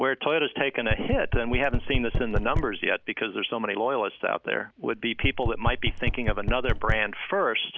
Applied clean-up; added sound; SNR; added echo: none; Knock; 0 dB; none.